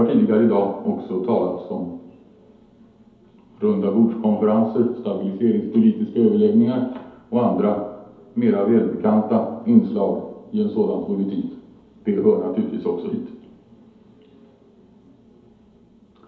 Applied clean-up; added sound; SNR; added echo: none; none; none; reverberation time 2.2 s.